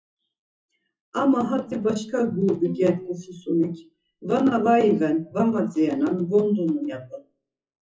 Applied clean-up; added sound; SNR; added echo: classical method WPE with log-MMSE.